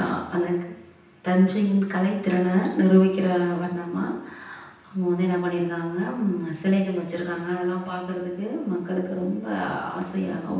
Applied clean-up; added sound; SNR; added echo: none; none; none; reverberation time 0.9 s.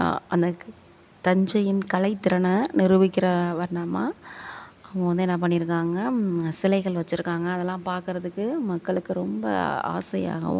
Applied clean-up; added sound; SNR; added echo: none; none; none; none.